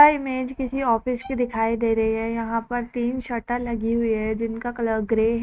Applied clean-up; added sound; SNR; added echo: neural mask model RNNoise.